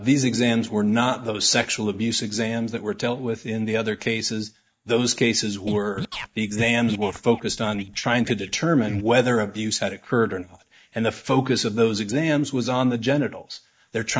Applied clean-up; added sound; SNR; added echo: neural mask model DeepFilterNet 3.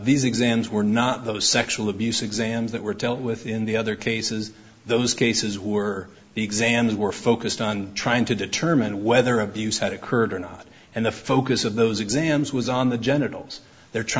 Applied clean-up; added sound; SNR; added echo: none; none; none; none.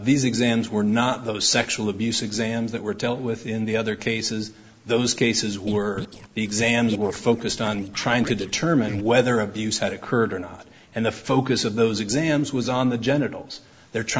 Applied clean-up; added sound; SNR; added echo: neural separator model SepFormer DNS4.